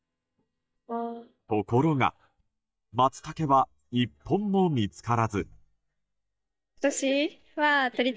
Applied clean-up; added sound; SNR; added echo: neural mask model DeepFilterNet 3.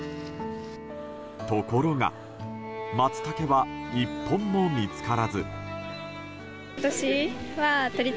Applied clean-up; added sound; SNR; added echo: none; none; none; none.